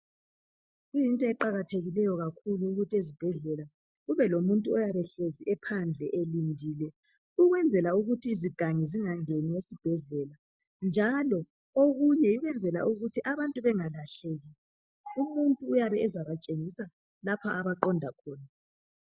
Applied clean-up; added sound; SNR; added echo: neural mask model DeepFilterNet 3.